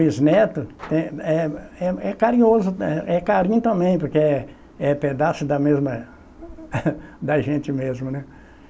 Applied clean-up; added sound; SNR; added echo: none; none; none; none.